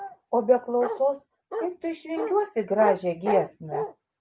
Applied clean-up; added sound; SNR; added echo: none; Bark; 8 dB; none.